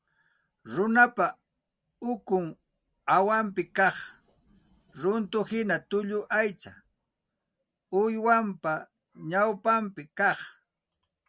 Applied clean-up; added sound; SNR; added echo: none; none; none; none.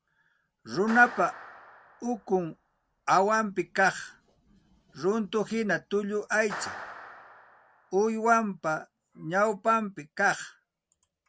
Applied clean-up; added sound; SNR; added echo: none; Clapping; 16 dB; none.